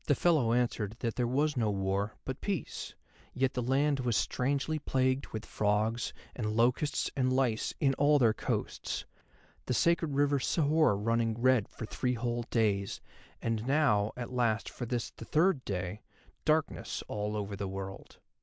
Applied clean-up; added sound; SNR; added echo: none; none; none; none.